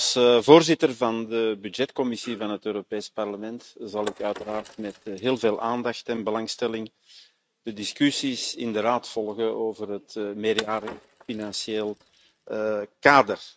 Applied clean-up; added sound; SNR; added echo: neural mask model RNNoise.